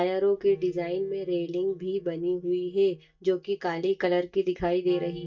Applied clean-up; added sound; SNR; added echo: neural mask model DeepFilterNet 3.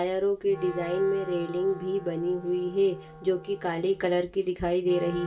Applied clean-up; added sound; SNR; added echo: none; Wind instrument, woodwind instrument; 16 dB; reverberation time 0.2 s.